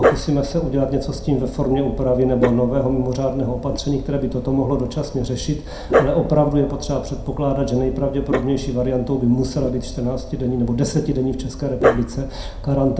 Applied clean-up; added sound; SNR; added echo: none; Dog; 5 dB; reverberation time 0.4 s.